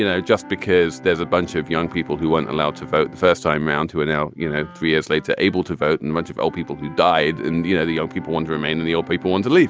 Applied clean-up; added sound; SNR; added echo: none; Bowed string instrument + Wind instrument, woodwind instrument; 18 dB; none.